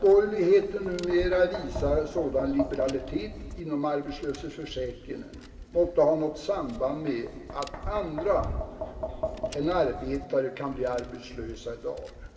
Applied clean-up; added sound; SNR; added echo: none; Tap; 10 dB; reverberation time 2.1 s.